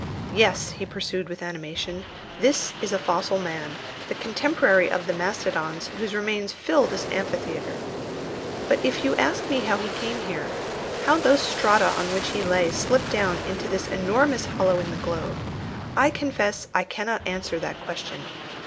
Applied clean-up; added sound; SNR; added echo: none; Aircraft; 7 dB; none.